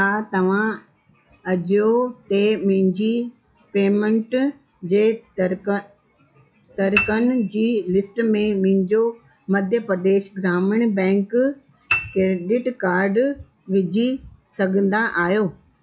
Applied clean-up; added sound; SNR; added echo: classical method log-MMSE.